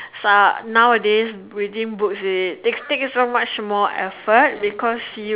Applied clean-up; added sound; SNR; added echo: none; none; none; none.